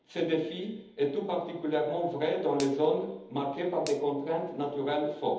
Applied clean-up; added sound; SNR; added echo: none; Finger snapping; 20 dB; reverberation time 1.3 s.